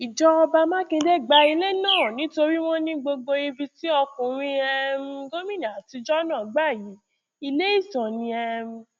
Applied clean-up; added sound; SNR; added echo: none; Bird; 5 dB; none.